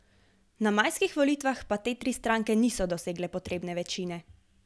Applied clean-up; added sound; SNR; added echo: none; none; none; none.